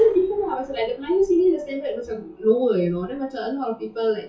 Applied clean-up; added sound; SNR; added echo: classical method WPE with log-MMSE.